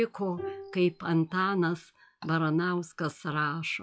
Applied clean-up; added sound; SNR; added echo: classical method log-MMSE.